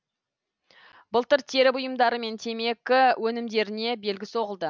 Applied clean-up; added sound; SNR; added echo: none; none; none; none.